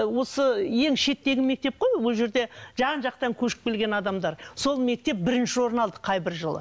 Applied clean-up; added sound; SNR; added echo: none; none; none; none.